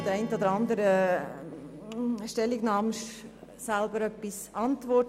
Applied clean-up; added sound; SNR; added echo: none; Strum; 18 dB; none.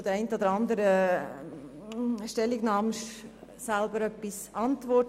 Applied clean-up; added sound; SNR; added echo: none; none; none; none.